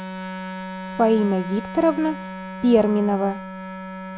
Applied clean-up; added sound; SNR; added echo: none; Wind instrument, woodwind instrument; 10 dB; none.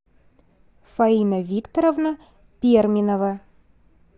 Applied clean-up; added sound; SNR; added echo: none; none; none; none.